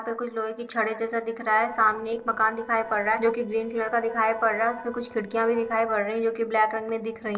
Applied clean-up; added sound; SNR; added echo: neural separator model SepFormer DNS4.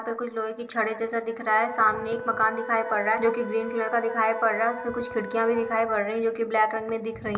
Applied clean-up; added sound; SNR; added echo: none; Wind instrument, woodwind instrument; 13 dB; reverberation time 1.4 s.